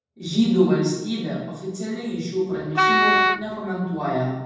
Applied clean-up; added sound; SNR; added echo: none; Wind instrument, woodwind instrument; -4 dB; reverberation time 1.1 s.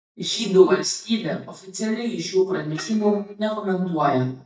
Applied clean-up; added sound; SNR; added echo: neural mask model DeepFilterNet 3.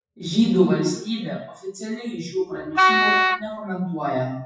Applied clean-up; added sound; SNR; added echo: classical method WPE with log-MMSE.